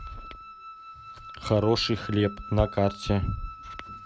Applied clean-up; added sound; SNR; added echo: none; Wind instrument, woodwind instrument; 15 dB; none.